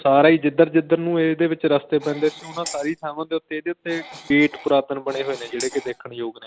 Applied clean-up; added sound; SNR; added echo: none; Cough + Tambourine; 18 dB; none.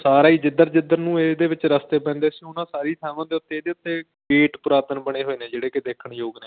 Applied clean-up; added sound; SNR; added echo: none; none; none; none.